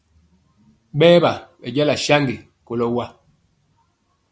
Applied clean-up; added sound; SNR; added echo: none; none; none; none.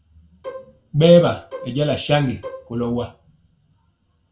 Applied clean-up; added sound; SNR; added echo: none; Bowed string instrument; 17 dB; reverberation time 0.2 s.